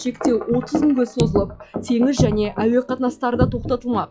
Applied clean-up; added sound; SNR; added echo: classical method log-MMSE.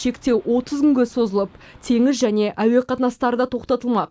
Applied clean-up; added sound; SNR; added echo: none; none; none; none.